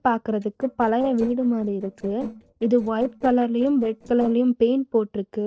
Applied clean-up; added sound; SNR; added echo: neural separator model SepFormer DNS4.